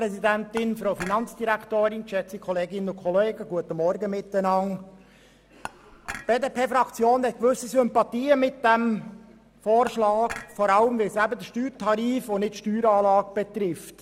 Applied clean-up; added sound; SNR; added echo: none; Dishes, pots, and pans / Chink, clink; 16 dB; none.